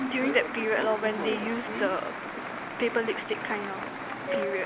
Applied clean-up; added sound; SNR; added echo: none; Applause + Subway, metro, underground; 3 dB; none.